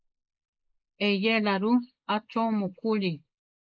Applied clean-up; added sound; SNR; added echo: neural mask model Resemble Enhance denoiser.